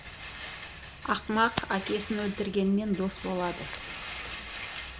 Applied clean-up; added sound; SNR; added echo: none; Rattle; 10 dB; none.